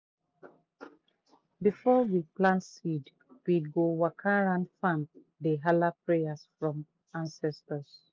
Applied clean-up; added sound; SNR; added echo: none; none; none; none.